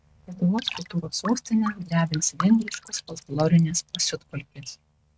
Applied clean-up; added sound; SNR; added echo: neural mask model RNNoise.